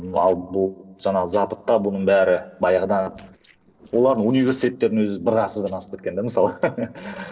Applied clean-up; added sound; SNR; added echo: neural separator model SepFormer DNS4.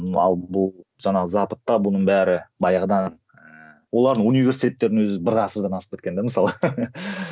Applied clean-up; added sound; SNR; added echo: none; none; none; none.